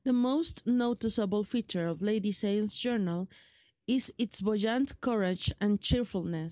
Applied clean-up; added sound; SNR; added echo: none; none; none; none.